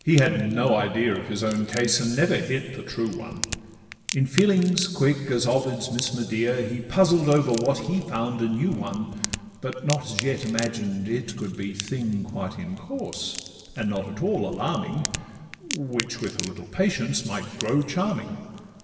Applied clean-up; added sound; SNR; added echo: none; Crack; 14 dB; reverberation time 1.9 s.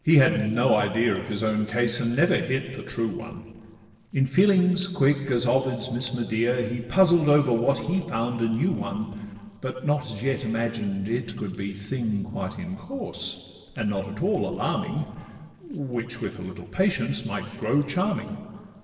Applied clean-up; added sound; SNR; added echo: neural separator model SepFormer DNS4.